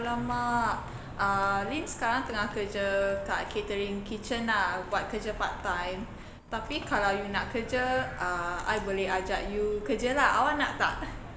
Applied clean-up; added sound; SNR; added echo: none; none; none; none.